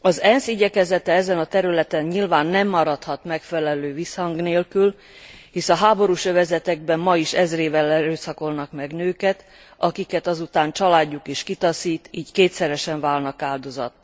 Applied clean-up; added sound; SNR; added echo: none; none; none; none.